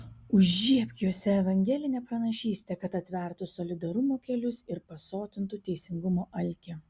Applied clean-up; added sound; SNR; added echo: none; none; none; none.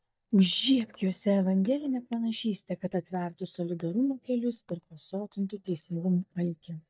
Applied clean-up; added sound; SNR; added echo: neural mask model DeepFilterNet 3.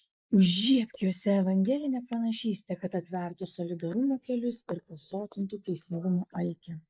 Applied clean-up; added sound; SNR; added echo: neural mask model Resemble Enhance denoiser.